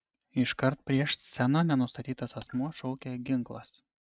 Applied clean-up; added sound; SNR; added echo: neural mask model RNNoise.